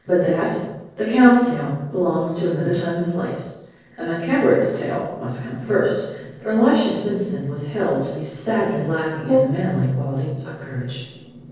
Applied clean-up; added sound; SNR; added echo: neural separator model SepFormer DNS4.